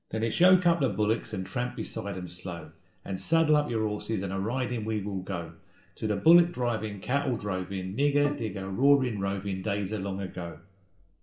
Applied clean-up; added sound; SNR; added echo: none; Bowed string instrument; 10 dB; reverberation time 0.6 s.